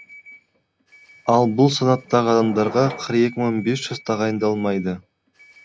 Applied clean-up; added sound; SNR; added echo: none; Subway, metro, underground / Door; 19 dB; none.